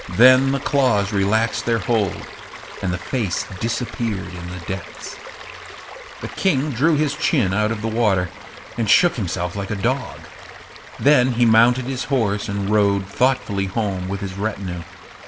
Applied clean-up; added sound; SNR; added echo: none; Stream; 15 dB; reverberation time 0.8 s.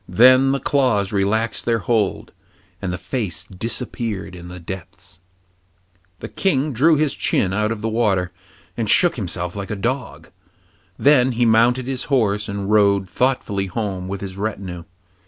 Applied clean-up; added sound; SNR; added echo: none; none; none; none.